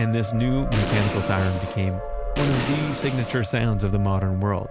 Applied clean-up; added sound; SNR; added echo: none; Explosion; 7 dB; none.